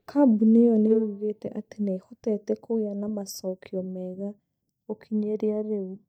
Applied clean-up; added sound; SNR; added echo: neural mask model DeepFilterNet 3.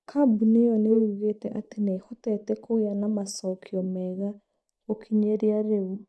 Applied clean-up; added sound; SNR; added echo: neural mask model Resemble Enhance denoiser.